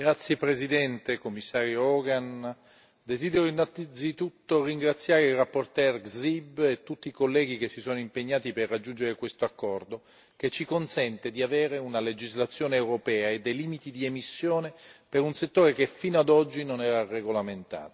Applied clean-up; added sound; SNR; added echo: none; none; none; none.